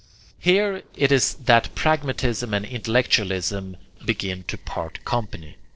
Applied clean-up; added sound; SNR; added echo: neural separator model SepFormer DNS4.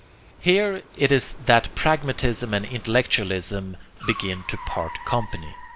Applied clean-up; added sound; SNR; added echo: none; Car; 17 dB; none.